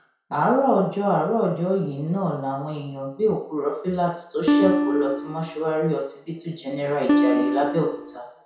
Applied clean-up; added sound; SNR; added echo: none; Acoustic guitar; -2 dB; reverberation time 0.5 s.